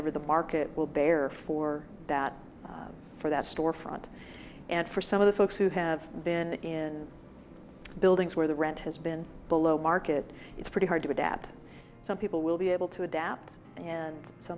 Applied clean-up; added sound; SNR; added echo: none; none; none; none.